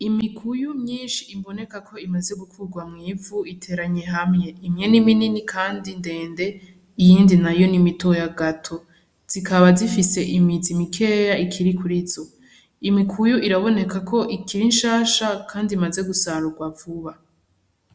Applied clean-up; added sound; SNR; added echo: none; none; none; none.